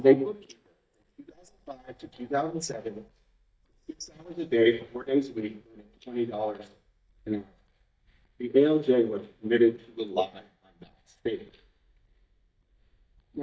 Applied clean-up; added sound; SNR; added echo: neural mask model DeepFilterNet 3.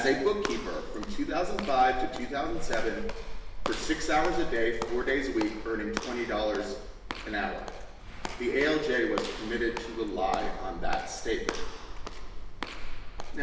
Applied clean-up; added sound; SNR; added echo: none; Walk, footsteps / Slam; 12 dB; reverberation time 0.9 s.